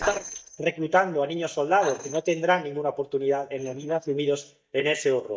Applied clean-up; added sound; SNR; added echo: neural mask model DeepFilterNet 3.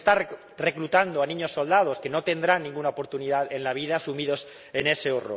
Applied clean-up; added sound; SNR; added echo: none; none; none; none.